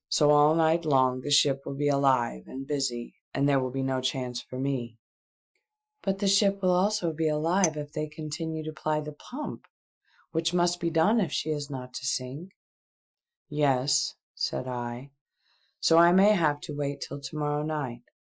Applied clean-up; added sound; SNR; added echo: classical method Wiener filter.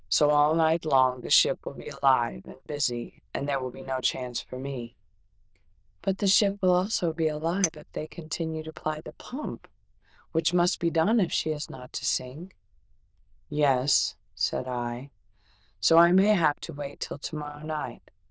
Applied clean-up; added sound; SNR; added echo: neural diffusion model UNIVERSE++.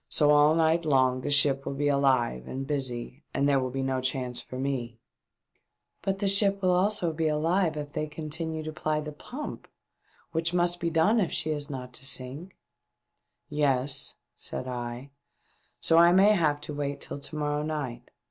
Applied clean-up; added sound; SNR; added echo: none; none; none; none.